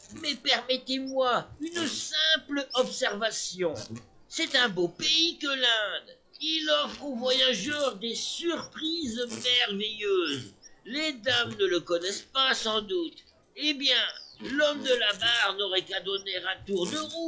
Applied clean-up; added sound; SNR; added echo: classical method log-MMSE.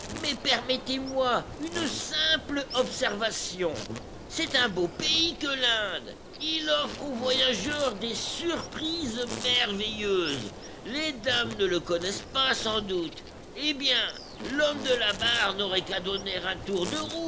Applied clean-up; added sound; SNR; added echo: none; Insect; 11 dB; none.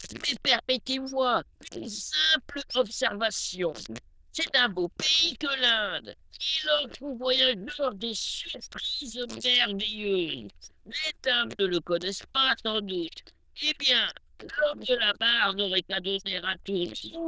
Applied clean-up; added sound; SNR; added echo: neural diffusion model UNIVERSE++.